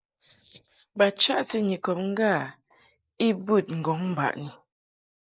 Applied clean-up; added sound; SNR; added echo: neural mask model Resemble Enhance denoiser.